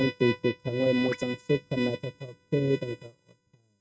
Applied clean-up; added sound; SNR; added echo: neural mask model RNNoise.